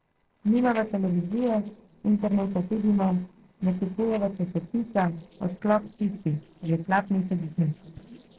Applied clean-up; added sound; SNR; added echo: neural separator model SepFormer DNS4.